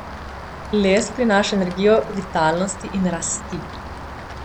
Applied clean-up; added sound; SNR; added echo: none; Rain; 12 dB; none.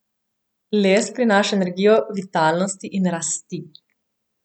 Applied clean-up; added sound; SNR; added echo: none; none; none; none.